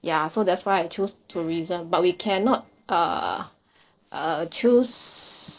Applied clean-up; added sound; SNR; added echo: neural separator model SepFormer DNS4.